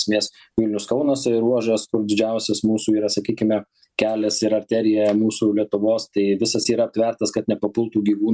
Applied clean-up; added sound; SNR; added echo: none; none; none; none.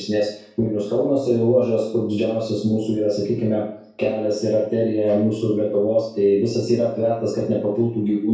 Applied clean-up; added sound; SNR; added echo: none; none; none; reverberation time 0.6 s.